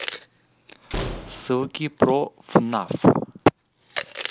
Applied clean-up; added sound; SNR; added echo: none; Slam + Chewing, mastication; 11 dB; none.